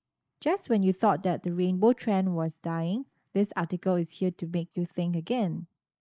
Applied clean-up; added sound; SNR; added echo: neural mask model Resemble Enhance denoiser.